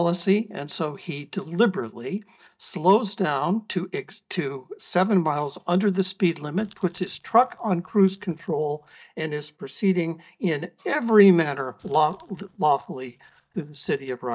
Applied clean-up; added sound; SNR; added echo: neural mask model DeepFilterNet 3.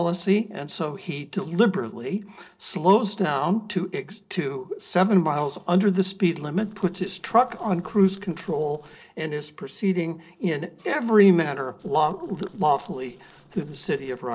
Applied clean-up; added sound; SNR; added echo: neural separator model SepFormer DNS4.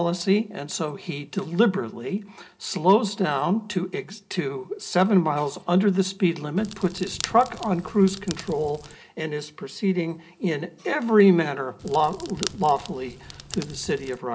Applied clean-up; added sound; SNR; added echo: none; Crackle; 15 dB; reverberation time 0.3 s.